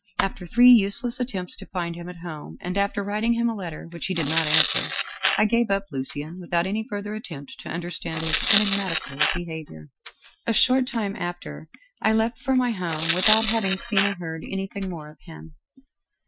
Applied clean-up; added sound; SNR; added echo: classical method Wiener filter.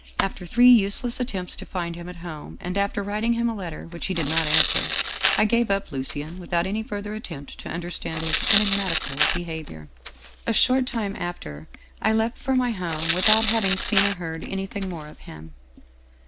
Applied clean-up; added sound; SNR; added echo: none; Tearing; 3 dB; none.